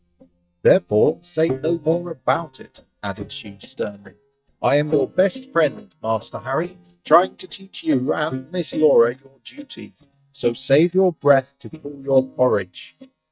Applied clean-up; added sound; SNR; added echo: neural mask model DeepFilterNet 3.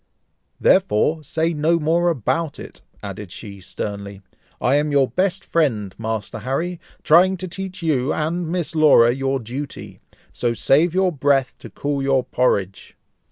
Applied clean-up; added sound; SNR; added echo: none; none; none; none.